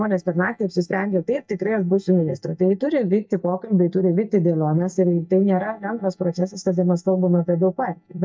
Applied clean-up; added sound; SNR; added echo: neural mask model DeepFilterNet 3.